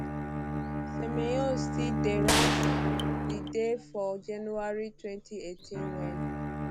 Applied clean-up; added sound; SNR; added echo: none; Gunshot, gunfire + Bowed string instrument; -4 dB; none.